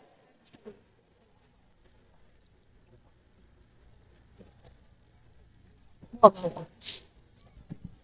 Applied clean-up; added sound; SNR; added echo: neural mask model DeepFilterNet 3.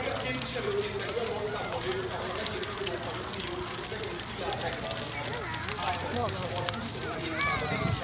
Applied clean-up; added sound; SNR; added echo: none; Crackle; -1 dB; reverberation time 0.7 s.